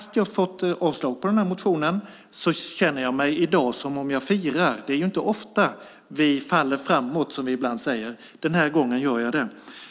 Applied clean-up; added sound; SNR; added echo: none; none; none; none.